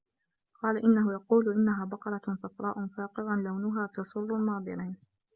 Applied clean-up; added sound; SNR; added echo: none; none; none; none.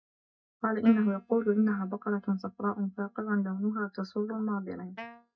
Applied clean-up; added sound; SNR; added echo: neural mask model DeepFilterNet 3.